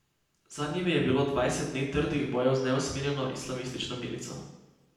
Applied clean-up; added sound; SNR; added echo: none; none; none; reverberation time 0.9 s.